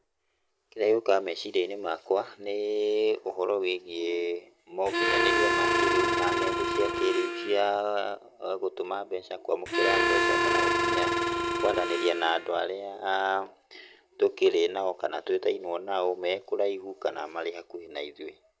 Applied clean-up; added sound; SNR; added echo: none; Harmonica; -3 dB; none.